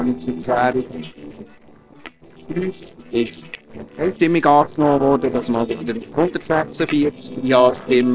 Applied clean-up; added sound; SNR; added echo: neural separator model SepFormer DNS4.